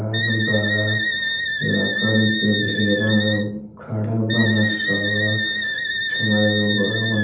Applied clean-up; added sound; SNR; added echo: none; Wind instrument, woodwind instrument; 2 dB; reverberation time 0.8 s.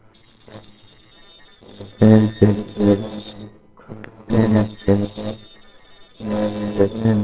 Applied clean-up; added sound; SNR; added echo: neural separator model SepFormer WHAMR!.